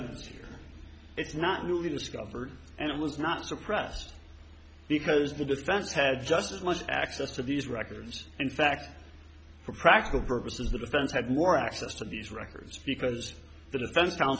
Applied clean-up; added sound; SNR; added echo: none; none; none; none.